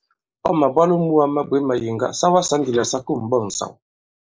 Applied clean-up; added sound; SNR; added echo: neural mask model Resemble Enhance denoiser.